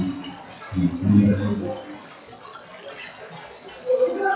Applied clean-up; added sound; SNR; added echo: classical method WPE with log-MMSE.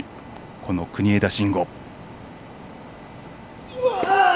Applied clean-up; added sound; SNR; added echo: none; none; none; none.